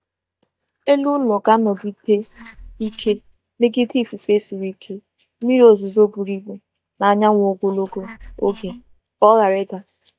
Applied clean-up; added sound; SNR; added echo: neural mask model DeepFilterNet 3.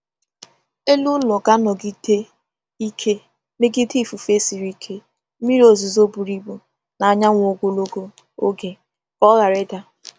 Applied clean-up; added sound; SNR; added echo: none; none; none; none.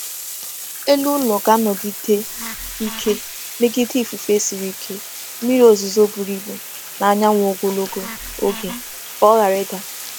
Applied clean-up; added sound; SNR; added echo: none; Wood + Bathtub (filling or washing); 12 dB; none.